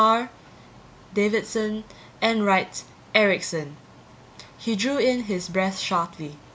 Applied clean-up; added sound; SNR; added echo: none; none; none; none.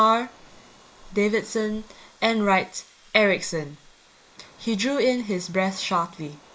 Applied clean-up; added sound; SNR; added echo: neural mask model Resemble Enhance denoiser.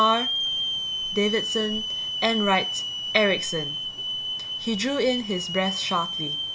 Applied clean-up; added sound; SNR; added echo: none; Hiss / Alarm; 3 dB; none.